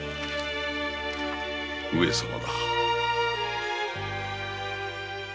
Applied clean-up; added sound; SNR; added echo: none; none; none; none.